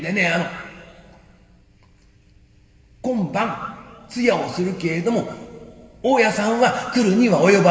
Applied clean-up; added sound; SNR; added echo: none; none; none; reverberation time 2.7 s.